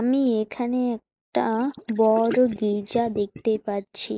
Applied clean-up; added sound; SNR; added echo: neural mask model Resemble Enhance denoiser.